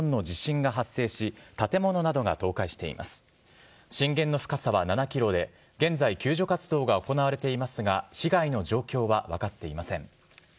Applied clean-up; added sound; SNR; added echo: none; none; none; none.